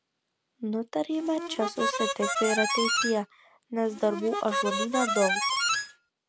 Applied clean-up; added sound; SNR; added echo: none; Harmonica; 0 dB; none.